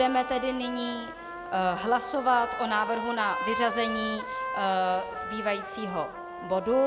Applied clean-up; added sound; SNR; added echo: none; Trumpet; 7 dB; none.